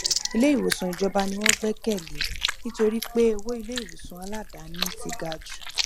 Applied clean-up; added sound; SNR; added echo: none; Chewing, mastication; 3 dB; none.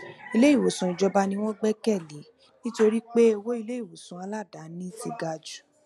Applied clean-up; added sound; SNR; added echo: none; none; none; none.